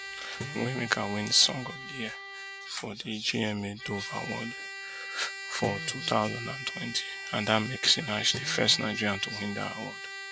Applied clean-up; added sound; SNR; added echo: none; Trumpet + Guitar; 8 dB; none.